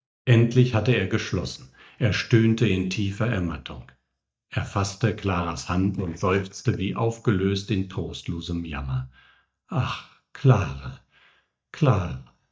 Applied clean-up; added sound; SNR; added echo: neural mask model DeepFilterNet 3.